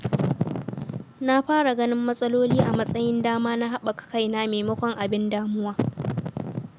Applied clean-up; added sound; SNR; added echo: none; Wind / Fire; 5 dB; none.